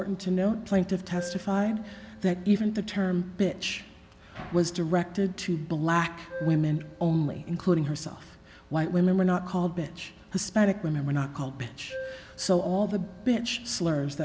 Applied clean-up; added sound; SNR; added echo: none; Keyboard (musical); 17 dB; none.